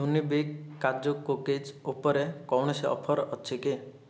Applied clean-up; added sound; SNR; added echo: none; none; none; none.